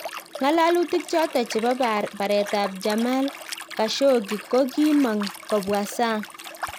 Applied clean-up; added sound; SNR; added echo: none; Liquid; 13 dB; none.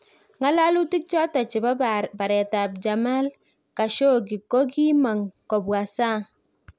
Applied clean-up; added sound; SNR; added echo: none; none; none; none.